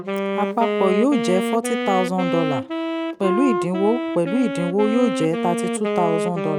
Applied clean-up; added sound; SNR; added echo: none; Wind instrument, woodwind instrument; 2 dB; none.